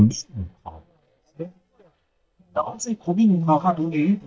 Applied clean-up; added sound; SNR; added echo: neural mask model DeepFilterNet 3.